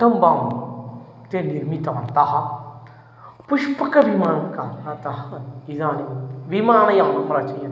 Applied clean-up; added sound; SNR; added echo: none; none; none; none.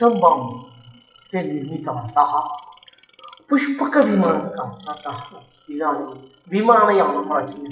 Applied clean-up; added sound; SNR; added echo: classical method WPE with log-MMSE.